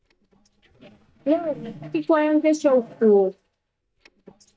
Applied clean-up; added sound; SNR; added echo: neural mask model DeepFilterNet 3.